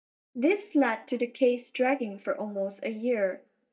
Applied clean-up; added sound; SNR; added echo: neural mask model DeepFilterNet 3.